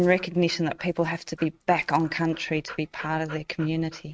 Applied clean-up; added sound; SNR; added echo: neural mask model RNNoise.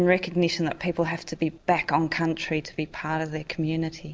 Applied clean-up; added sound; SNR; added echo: none; none; none; none.